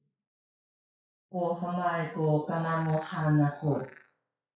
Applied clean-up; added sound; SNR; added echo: classical method WPE with log-MMSE.